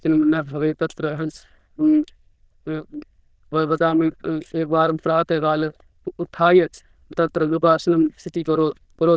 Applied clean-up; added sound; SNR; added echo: neural diffusion model UNIVERSE++.